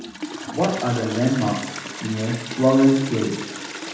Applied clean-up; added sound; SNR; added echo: none; Toilet flush; 10 dB; reverberation time 0.9 s.